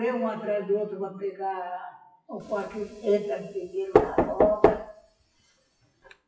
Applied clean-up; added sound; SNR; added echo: classical method WPE with log-MMSE.